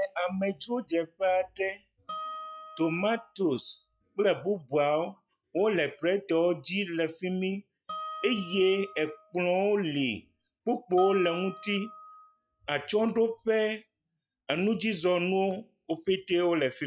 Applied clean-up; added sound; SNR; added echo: classical method log-MMSE.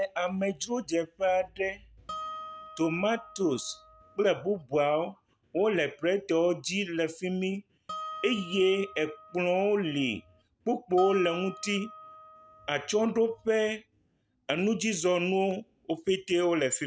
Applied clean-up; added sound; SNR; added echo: none; Harp; 15 dB; none.